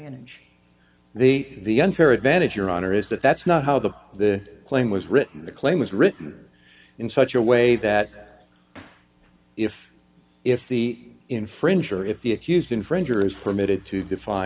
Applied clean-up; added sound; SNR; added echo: none; none; none; none.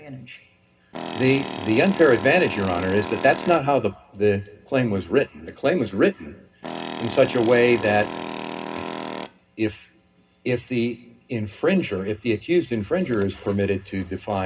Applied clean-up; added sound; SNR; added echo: none; Tools; 9 dB; reverberation time 0.2 s.